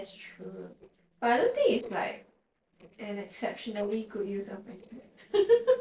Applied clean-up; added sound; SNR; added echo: neural separator model SepFormer DNS4.